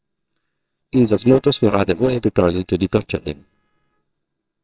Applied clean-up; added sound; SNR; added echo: neural separator model SepFormer WHAMR!.